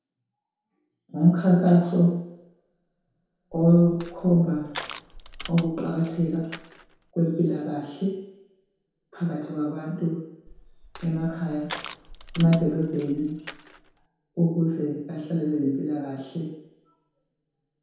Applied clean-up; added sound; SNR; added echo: none; Crushing; 16 dB; reverberation time 0.8 s.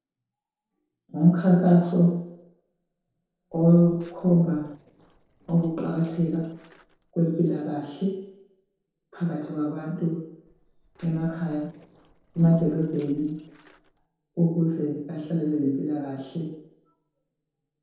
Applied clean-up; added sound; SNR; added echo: neural separator model SepFormer DNS4.